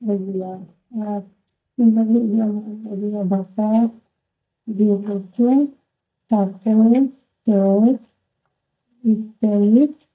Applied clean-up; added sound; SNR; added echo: neural mask model DeepFilterNet 3.